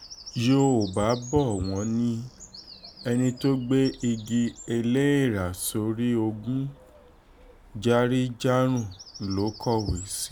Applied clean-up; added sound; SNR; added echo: none; Bird vocalization, bird call, bird song; 20 dB; none.